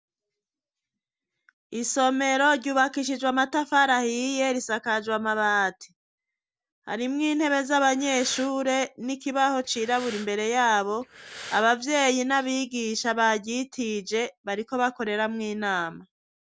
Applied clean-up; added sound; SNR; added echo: none; Breathing; 17 dB; none.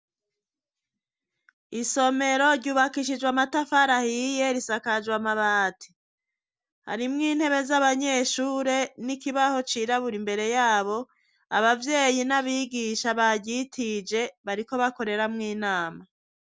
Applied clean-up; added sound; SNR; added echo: none; none; none; none.